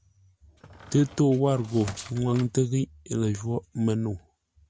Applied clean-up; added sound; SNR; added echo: none; Squeak; 17 dB; none.